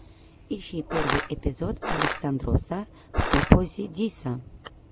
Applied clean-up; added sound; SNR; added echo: none; Crushing; 0 dB; none.